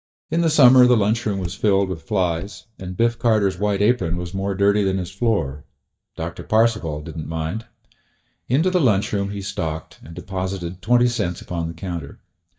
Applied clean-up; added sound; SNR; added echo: neural mask model DeepFilterNet 3.